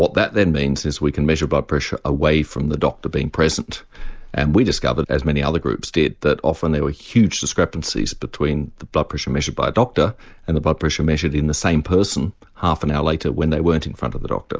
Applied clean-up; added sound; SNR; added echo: none; none; none; none.